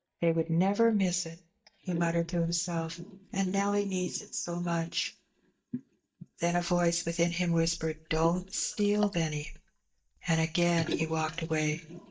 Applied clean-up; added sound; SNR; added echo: neural mask model DeepFilterNet 3.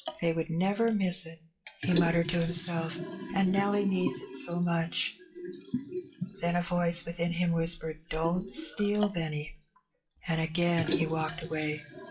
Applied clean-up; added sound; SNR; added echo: classical method WPE with log-MMSE.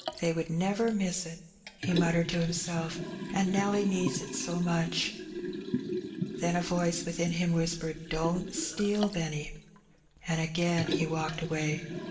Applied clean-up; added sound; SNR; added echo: none; Liquid; 7 dB; reverberation time 1.0 s.